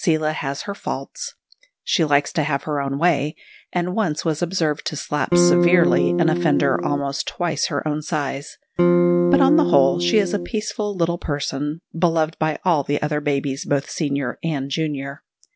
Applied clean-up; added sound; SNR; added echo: none; Electric guitar / Strum; -3 dB; none.